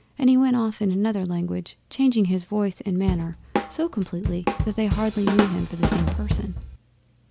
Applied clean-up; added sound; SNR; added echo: none; Drum / Drum kit; 2 dB; none.